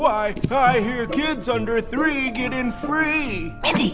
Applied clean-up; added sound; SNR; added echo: none; Fireworks / Boom; 15 dB; none.